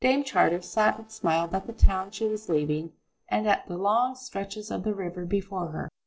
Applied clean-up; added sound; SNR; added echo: neural separator model SepFormer DNS4.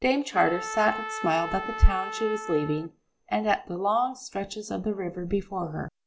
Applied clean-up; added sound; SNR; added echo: none; Trumpet; 9 dB; none.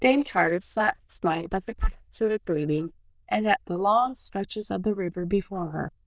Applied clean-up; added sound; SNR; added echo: neural diffusion model UNIVERSE++.